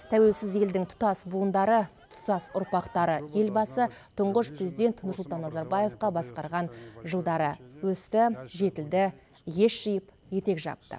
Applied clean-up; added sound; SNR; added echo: none; none; none; none.